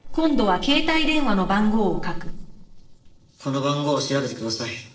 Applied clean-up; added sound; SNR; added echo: neural separator model SepFormer DNS4.